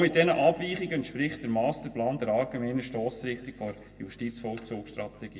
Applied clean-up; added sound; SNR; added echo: none; none; none; reverberation time 1.2 s.